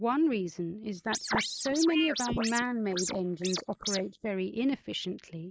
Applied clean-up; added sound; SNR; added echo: neural mask model Resemble Enhance denoiser.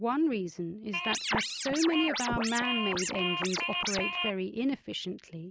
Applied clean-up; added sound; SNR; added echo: none; Scratching (performance technique); 1 dB; none.